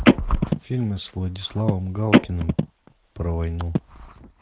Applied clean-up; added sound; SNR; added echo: none; Telephone; -3 dB; none.